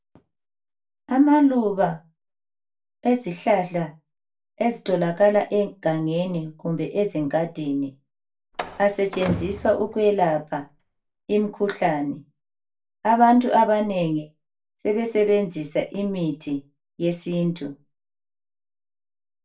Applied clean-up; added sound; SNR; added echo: none; Slam; 12 dB; reverberation time 0.2 s.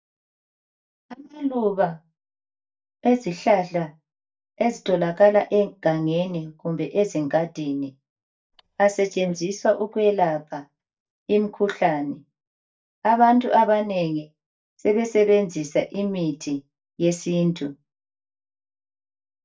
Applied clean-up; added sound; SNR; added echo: neural mask model DeepFilterNet 3.